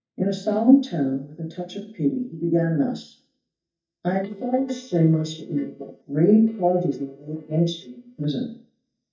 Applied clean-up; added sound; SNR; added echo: neural mask model DeepFilterNet 3.